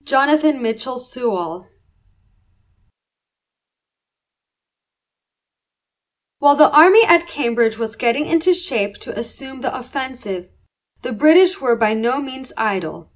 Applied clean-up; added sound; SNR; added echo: none; none; none; none.